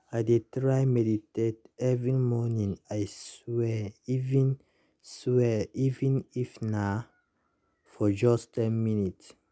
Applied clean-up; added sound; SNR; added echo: none; none; none; none.